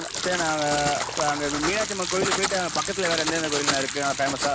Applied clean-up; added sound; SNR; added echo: none; Liquid + Writing; 2 dB; none.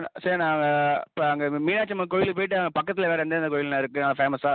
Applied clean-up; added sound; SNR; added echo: none; none; none; none.